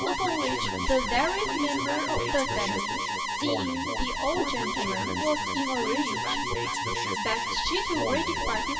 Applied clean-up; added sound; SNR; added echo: none; Alarm; -1 dB; reverberation time 2.5 s.